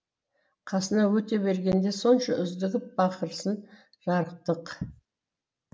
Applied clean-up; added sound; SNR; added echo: none; none; none; none.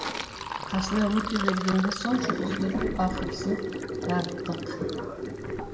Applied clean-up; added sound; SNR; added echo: none; Sink (filling or washing); 2 dB; reverberation time 0.9 s.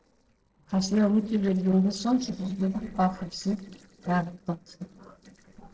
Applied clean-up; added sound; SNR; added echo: neural separator model SepFormer DNS4.